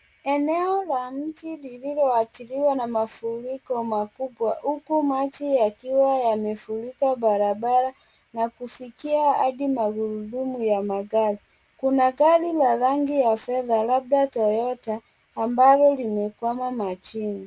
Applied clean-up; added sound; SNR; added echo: none; none; none; none.